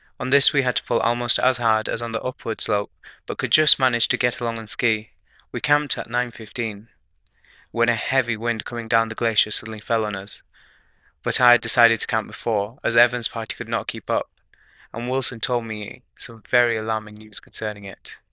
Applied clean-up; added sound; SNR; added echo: neural diffusion model UNIVERSE++.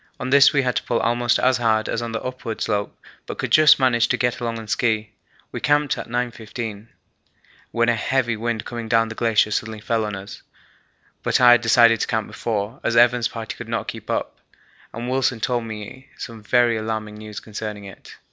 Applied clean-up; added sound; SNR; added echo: none; none; none; none.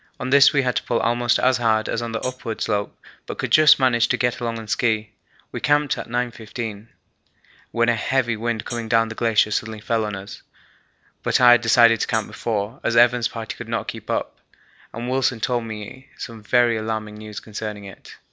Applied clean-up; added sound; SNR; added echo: none; Hi-hat; 13 dB; none.